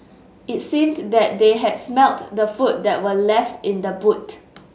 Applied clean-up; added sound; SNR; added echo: none; none; none; none.